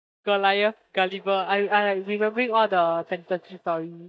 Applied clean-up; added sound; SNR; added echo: neural mask model DeepFilterNet 3.